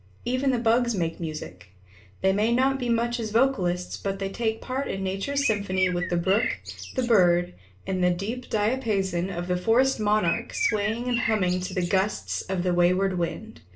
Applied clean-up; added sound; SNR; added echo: none; Bird; 7 dB; reverberation time 0.3 s.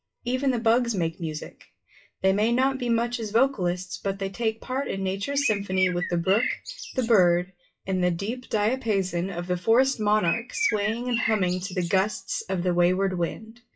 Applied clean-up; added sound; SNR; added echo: classical method WPE with log-MMSE.